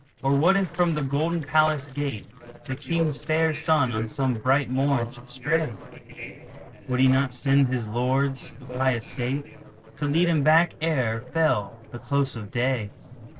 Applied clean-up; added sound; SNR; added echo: neural separator model SepFormer DNS4.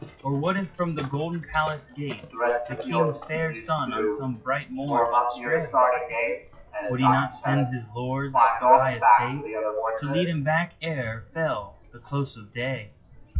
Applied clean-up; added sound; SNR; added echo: classical method WPE with log-MMSE.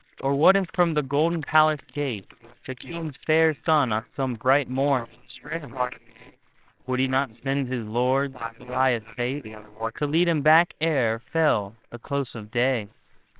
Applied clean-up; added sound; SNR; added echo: neural separator model SepFormer WHAMR!.